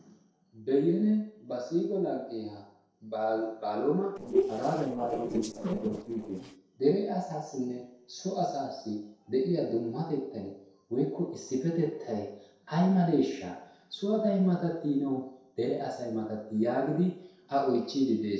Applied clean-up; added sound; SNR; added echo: neural separator model SepFormer DNS4.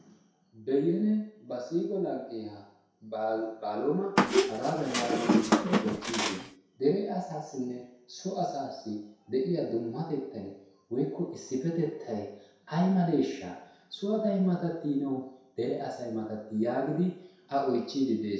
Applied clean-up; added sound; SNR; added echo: none; Squeak; -4 dB; reverberation time 0.7 s.